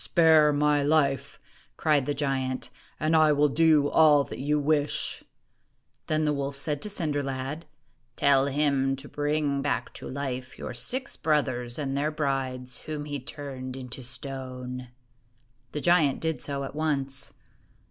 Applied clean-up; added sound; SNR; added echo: none; none; none; none.